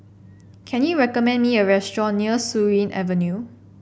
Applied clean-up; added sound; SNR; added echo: none; none; none; none.